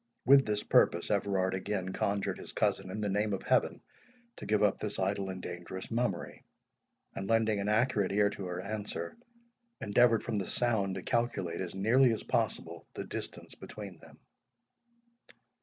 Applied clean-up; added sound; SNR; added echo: none; none; none; none.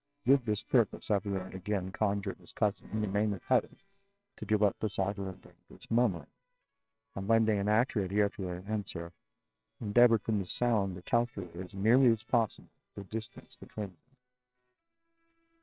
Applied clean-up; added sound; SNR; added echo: neural separator model SepFormer WHAMR!.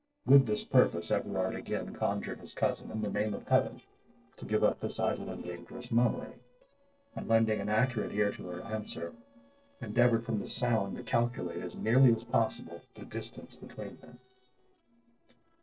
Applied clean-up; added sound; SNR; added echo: neural separator model SepFormer DNS4.